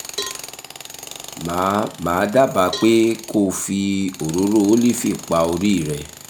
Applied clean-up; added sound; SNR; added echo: none; Tools + Cowbell; 15 dB; none.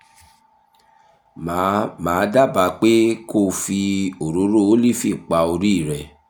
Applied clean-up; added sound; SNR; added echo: none; none; none; none.